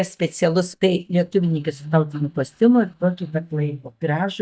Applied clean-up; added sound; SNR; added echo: neural mask model DeepFilterNet 3.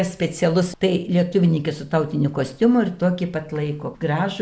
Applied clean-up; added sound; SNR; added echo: none; none; none; none.